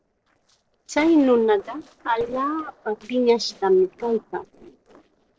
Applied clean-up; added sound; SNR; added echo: neural separator model SepFormer DNS4.